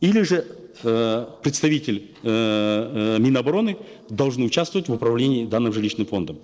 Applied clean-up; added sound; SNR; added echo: neural separator model SepFormer DNS4.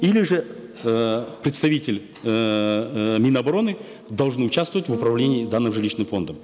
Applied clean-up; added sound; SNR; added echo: none; Bass guitar; 17 dB; none.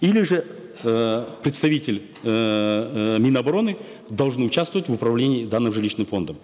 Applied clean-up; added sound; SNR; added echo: none; none; none; none.